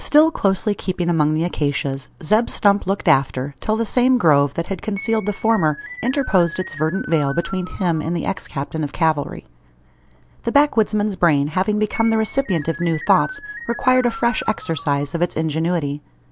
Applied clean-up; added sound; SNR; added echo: none; Keyboard (musical); 14 dB; none.